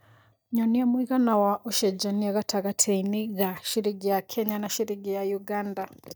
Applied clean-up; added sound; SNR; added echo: neural mask model DeepFilterNet 3.